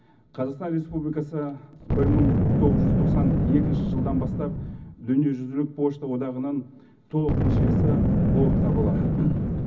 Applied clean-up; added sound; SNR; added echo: none; Boom; -4 dB; reverberation time 0.4 s.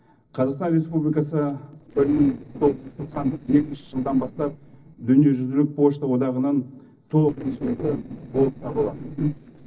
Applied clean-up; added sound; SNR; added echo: neural separator model SepFormer DNS4.